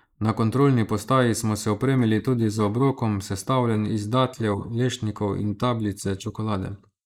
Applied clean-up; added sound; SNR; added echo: neural mask model Resemble Enhance denoiser.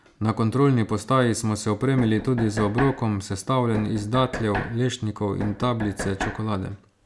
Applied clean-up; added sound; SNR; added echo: none; Knock; 10 dB; none.